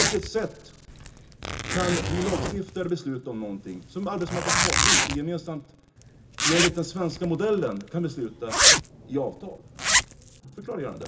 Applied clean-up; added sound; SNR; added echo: none; Zipper (clothing); -3 dB; reverberation time 0.2 s.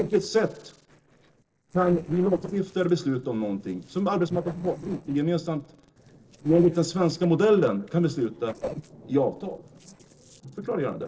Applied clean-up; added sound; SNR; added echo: neural separator model SepFormer DNS4.